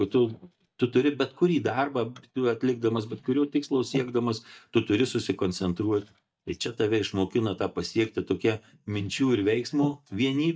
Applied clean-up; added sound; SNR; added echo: neural mask model DeepFilterNet 3.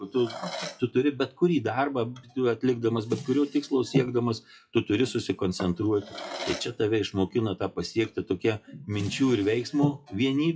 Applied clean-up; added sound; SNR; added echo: classical method WPE with log-MMSE.